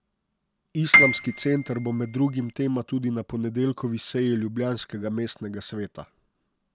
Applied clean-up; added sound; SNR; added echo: none; Piano; -4 dB; none.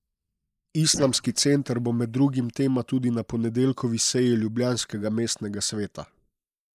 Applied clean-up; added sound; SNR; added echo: neural mask model Resemble Enhance denoiser.